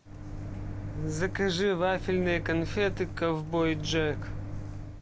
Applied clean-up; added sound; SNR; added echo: none; Microwave oven; 6 dB; none.